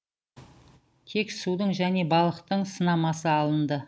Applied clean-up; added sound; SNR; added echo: none; none; none; none.